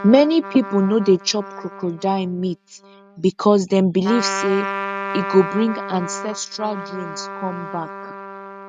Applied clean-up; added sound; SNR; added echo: neural mask model RNNoise.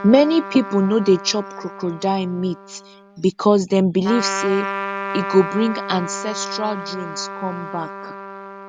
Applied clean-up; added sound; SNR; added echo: none; Trumpet; 10 dB; none.